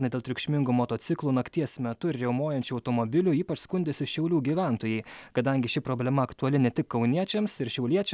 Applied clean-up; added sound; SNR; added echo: none; none; none; none.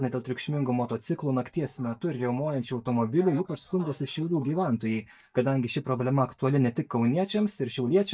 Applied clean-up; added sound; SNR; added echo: neural mask model DeepFilterNet 3.